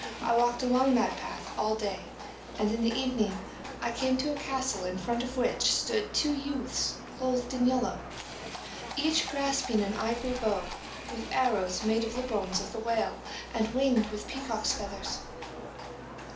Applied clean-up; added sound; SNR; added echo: none; Livestock, farm animals, working animals; 11 dB; reverberation time 0.4 s.